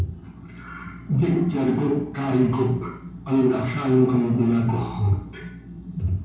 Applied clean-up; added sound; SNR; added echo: none; none; none; reverberation time 0.6 s.